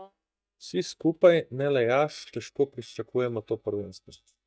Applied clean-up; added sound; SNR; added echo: neural mask model DeepFilterNet 3.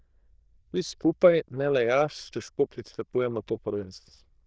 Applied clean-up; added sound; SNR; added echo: neural diffusion model UNIVERSE++.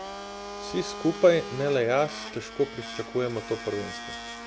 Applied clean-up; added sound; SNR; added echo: none; Domestic sounds, home sounds; 11 dB; none.